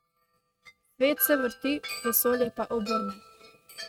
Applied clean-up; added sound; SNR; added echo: neural mask model RNNoise.